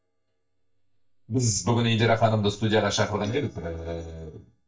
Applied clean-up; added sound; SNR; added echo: neural mask model DeepFilterNet 3.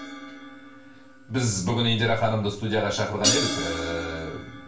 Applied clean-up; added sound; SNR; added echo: none; Crash cymbal; 6 dB; reverberation time 0.3 s.